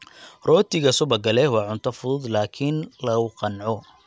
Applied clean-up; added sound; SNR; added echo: none; none; none; none.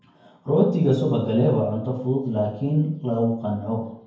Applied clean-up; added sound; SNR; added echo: none; none; none; reverberation time 0.9 s.